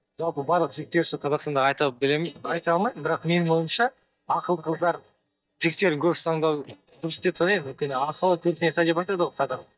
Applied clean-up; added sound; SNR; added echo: neural mask model DeepFilterNet 3.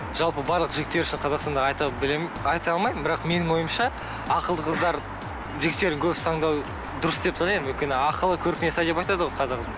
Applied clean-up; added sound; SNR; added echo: none; none; none; none.